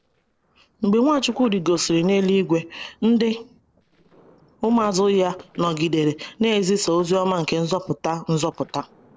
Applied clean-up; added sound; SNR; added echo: neural separator model SepFormer DNS4.